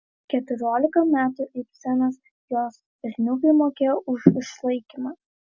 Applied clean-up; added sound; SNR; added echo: none; none; none; none.